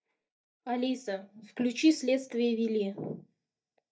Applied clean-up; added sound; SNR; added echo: neural mask model DeepFilterNet 3.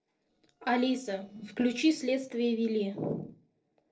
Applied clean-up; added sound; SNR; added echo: neural separator model SepFormer DNS4.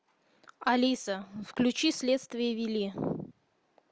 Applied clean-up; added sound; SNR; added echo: none; none; none; none.